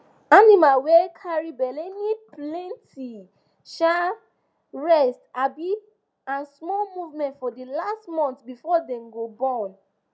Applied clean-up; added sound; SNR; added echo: none; none; none; none.